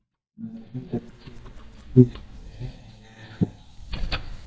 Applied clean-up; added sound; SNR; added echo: neural mask model DeepFilterNet 3.